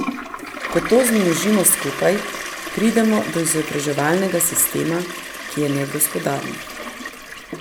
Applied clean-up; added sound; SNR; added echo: none; Toilet flush; 9 dB; none.